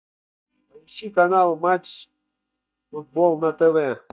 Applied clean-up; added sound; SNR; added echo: neural mask model DeepFilterNet 3.